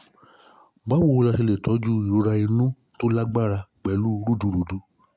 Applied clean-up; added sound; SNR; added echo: none; none; none; none.